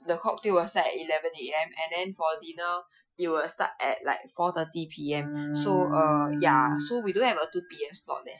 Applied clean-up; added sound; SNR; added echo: classical method Wiener filter.